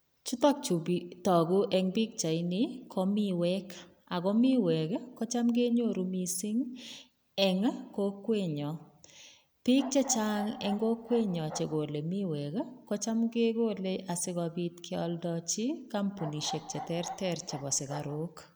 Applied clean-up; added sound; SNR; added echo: none; Bark; 13 dB; none.